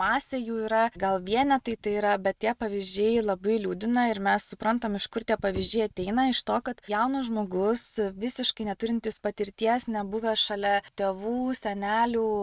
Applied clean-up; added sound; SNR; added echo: neural mask model RNNoise.